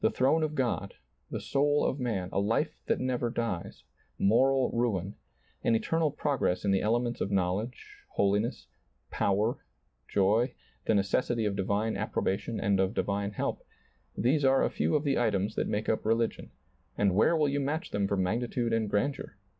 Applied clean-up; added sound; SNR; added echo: none; none; none; none.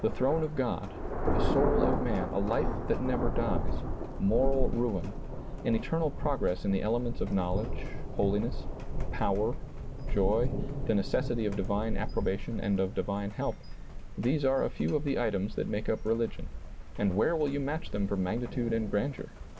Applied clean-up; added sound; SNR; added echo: none; Thunder; 2 dB; none.